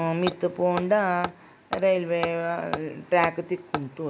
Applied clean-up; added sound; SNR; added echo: none; Hammer; 10 dB; none.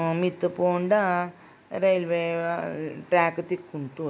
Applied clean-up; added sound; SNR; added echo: none; none; none; none.